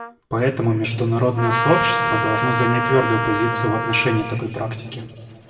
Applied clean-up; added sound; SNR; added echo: none; Trumpet; 3 dB; reverberation time 2.3 s.